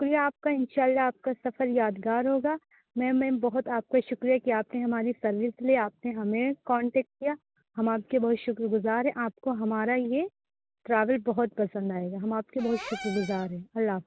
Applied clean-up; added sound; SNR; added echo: none; Cupboard open or close / Door; 14 dB; none.